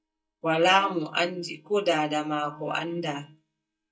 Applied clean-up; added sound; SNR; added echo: neural mask model DeepFilterNet 3.